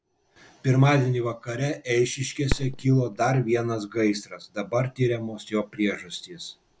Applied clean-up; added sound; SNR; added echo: none; Fireworks; 14 dB; none.